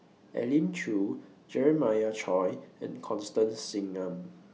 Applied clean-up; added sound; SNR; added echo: none; none; none; none.